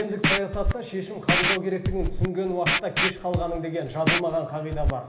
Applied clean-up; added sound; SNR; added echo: none; Scratching (performance technique); -2 dB; reverberation time 1.0 s.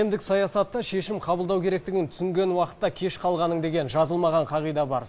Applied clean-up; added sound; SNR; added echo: none; none; none; none.